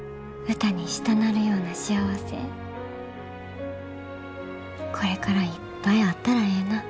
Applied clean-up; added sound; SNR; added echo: none; none; none; none.